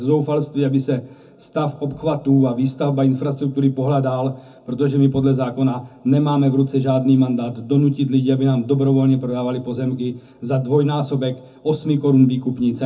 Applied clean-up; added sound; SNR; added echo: none; none; none; reverberation time 0.3 s.